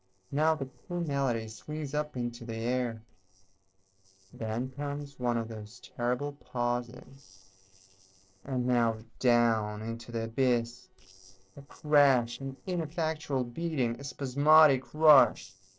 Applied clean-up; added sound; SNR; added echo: neural separator model SepFormer DNS4.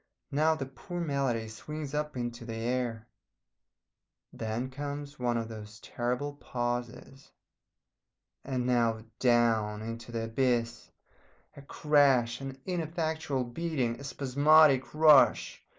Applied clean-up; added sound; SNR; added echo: none; none; none; none.